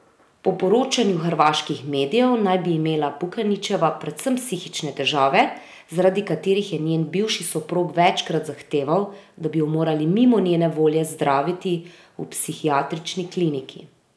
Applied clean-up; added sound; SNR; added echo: none; none; none; none.